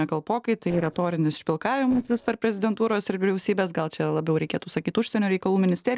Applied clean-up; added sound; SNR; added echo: neural separator model SepFormer DNS4.